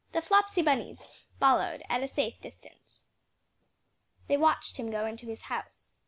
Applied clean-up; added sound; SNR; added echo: none; none; none; none.